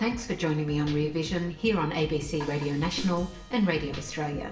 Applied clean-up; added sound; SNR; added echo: none; none; none; reverberation time 1.0 s.